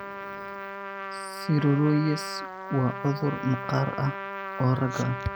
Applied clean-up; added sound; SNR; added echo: none; Trumpet; 8 dB; none.